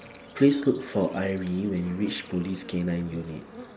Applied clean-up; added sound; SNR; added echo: none; Bird / Insect; 20 dB; none.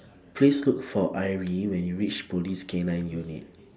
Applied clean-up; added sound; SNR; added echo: none; none; none; none.